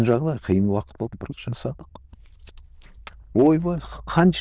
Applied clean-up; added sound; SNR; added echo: neural diffusion model UNIVERSE++.